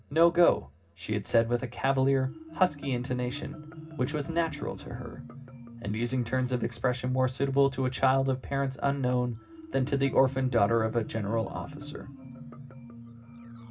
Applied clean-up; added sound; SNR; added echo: none; Marimba, xylophone; 16 dB; reverberation time 0.4 s.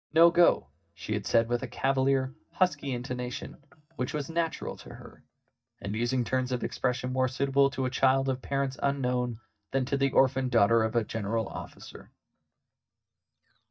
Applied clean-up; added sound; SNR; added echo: neural mask model DeepFilterNet 3.